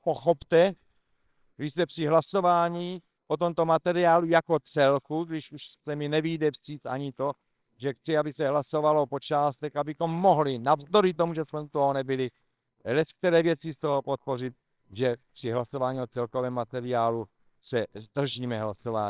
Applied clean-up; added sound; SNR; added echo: neural separator model SepFormer WHAMR!.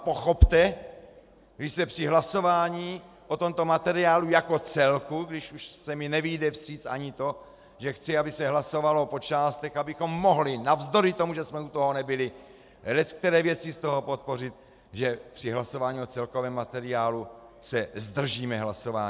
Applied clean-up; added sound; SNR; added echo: none; none; none; none.